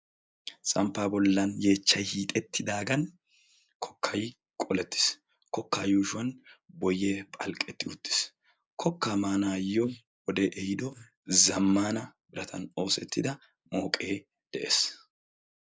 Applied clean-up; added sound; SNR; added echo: neural mask model Resemble Enhance denoiser.